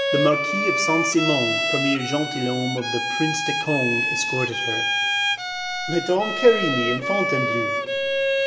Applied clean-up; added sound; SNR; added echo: none; Bowed string instrument; 0 dB; reverberation time 1.9 s.